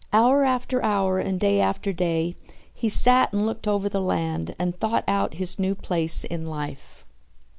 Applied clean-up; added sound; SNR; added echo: none; none; none; none.